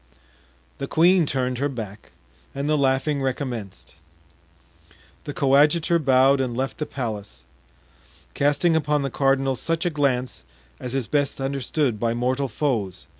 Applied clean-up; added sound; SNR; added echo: none; none; none; none.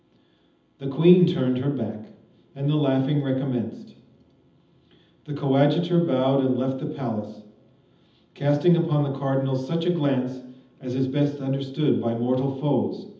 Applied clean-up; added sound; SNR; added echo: none; none; none; reverberation time 0.8 s.